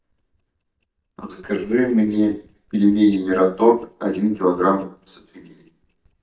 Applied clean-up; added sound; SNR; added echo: neural mask model DeepFilterNet 3.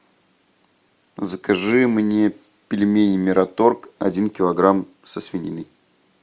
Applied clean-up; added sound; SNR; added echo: none; none; none; none.